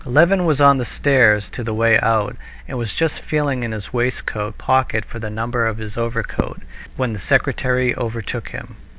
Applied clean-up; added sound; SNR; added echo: none; Crackle; 18 dB; none.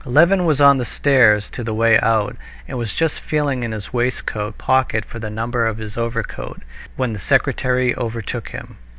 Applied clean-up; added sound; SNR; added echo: none; none; none; none.